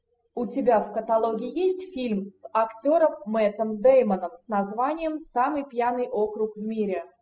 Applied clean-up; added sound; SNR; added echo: classical method spectral subtraction.